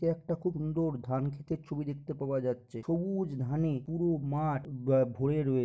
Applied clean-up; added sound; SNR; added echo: none; none; none; none.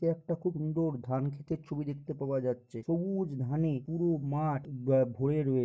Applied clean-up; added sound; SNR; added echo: neural mask model DeepFilterNet 3.